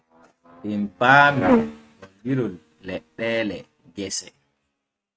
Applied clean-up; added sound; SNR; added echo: neural mask model RNNoise.